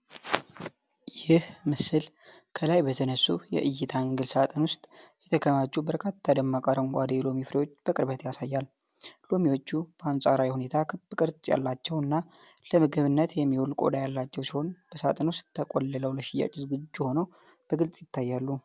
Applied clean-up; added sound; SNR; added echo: none; none; none; none.